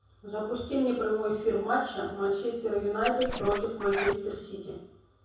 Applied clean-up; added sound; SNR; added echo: none; Scratching (performance technique); 6 dB; reverberation time 0.7 s.